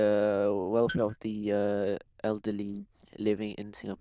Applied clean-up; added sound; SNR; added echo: neural diffusion model UNIVERSE++.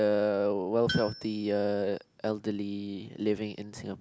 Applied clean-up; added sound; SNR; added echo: none; Tools; 15 dB; none.